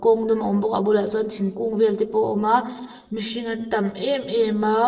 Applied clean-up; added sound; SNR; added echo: neural separator model SepFormer DNS4.